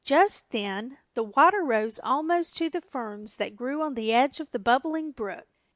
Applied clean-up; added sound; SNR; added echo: none; none; none; none.